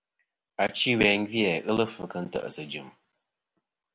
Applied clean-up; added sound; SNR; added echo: none; none; none; none.